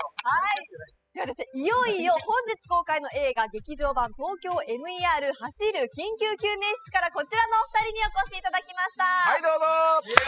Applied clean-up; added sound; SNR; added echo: classical method spectral subtraction.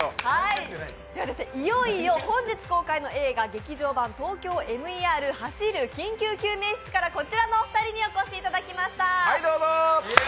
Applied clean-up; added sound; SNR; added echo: none; none; none; none.